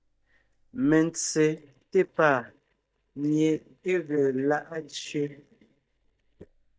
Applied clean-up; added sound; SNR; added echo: neural mask model DeepFilterNet 3.